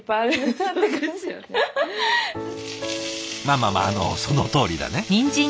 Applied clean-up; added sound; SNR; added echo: none; none; none; none.